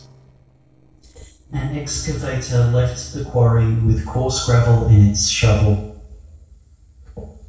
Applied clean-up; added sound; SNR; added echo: neural separator model SepFormer DNS4.